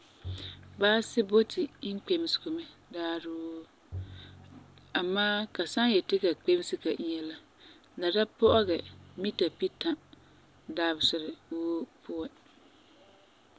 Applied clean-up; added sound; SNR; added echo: none; Bowed string instrument; 18 dB; none.